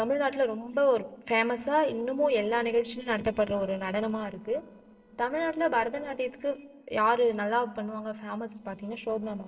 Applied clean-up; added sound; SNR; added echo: neural separator model SepFormer DNS4.